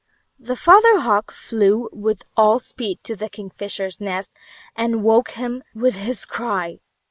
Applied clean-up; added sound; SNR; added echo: neural mask model Resemble Enhance denoiser.